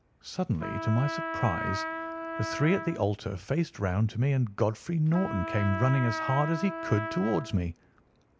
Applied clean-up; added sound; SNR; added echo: none; Trumpet; 8 dB; none.